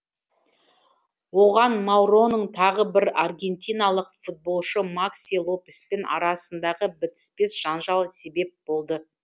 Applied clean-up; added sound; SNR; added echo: none; none; none; none.